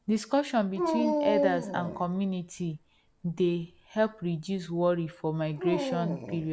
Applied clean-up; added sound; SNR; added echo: none; Dog; 5 dB; none.